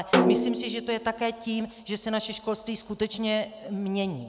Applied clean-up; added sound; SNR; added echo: none; Snare drum; -2 dB; none.